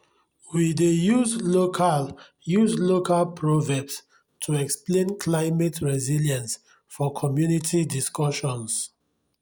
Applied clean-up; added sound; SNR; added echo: none; none; none; none.